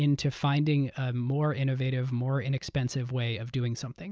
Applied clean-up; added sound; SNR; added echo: none; none; none; none.